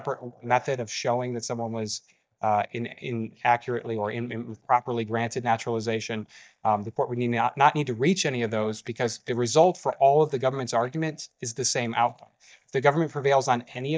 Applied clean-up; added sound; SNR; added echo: neural mask model DeepFilterNet 3.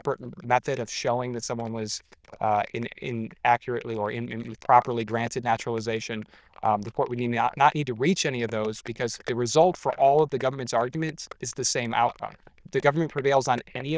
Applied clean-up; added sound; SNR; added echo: neural diffusion model UNIVERSE++.